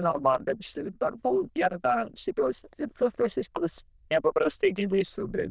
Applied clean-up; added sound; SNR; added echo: neural diffusion model UNIVERSE++.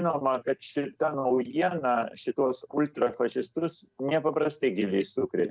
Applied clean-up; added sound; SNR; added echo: none; none; none; none.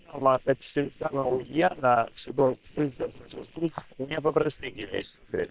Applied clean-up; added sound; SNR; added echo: neural separator model SepFormer WHAM!.